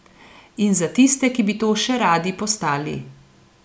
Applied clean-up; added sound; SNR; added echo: none; none; none; none.